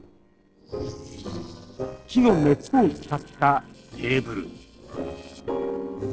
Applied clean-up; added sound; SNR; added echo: neural separator model SepFormer DNS4.